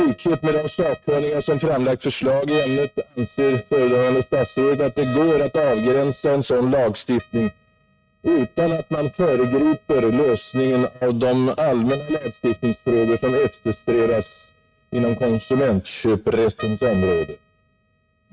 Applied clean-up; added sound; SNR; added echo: neural mask model RNNoise.